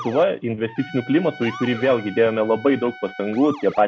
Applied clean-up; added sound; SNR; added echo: none; Motor vehicle (road) / Siren + Trumpet; 16 dB; none.